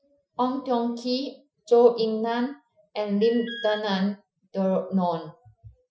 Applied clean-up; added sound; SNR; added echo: classical method Wiener filter.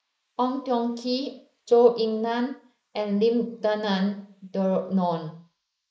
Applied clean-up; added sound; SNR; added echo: neural mask model Resemble Enhance denoiser.